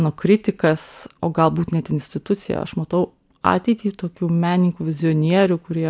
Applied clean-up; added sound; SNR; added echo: none; none; none; none.